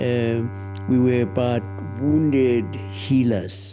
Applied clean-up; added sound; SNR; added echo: none; Bowed string instrument; 11 dB; none.